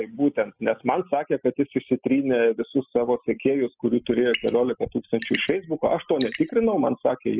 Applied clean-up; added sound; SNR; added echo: classical method spectral subtraction.